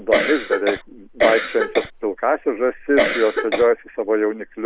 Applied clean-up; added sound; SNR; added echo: none; Cough; 0 dB; none.